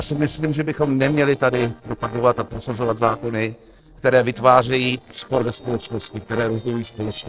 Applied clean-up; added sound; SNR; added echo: neural separator model SepFormer DNS4.